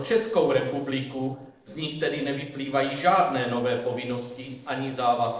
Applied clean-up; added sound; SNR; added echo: neural separator model SepFormer DNS4.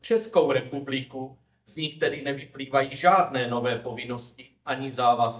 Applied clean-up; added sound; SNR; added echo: neural mask model DeepFilterNet 3.